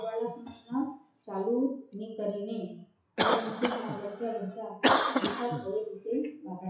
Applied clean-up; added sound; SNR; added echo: classical method WPE with log-MMSE.